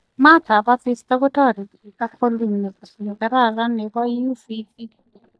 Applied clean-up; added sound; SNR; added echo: neural mask model DeepFilterNet 3.